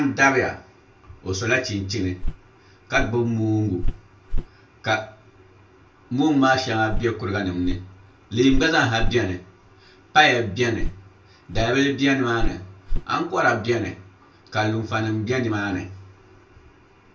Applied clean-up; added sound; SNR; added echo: none; Walk, footsteps; 5 dB; reverberation time 0.2 s.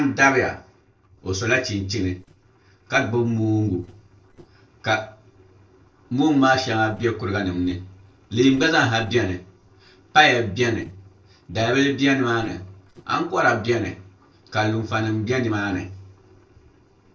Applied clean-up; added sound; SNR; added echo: neural separator model SepFormer DNS4.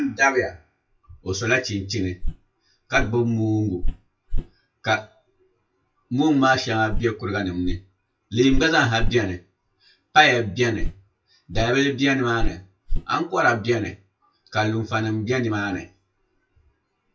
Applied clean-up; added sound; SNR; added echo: classical method WPE with log-MMSE.